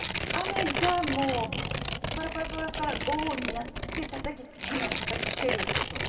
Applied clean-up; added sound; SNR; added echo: none; Tearing; 0 dB; reverberation time 2.5 s.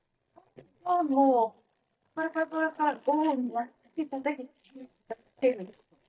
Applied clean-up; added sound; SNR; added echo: neural mask model DeepFilterNet 3.